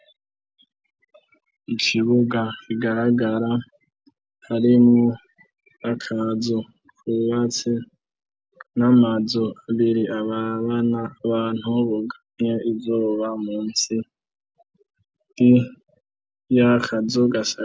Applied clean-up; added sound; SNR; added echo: none; none; none; none.